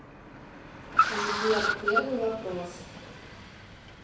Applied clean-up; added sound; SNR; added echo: none; Car; -2 dB; reverberation time 0.6 s.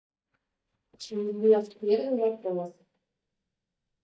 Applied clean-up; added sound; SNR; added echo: neural mask model DeepFilterNet 3.